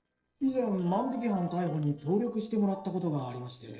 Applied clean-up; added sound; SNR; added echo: neural separator model SepFormer DNS4.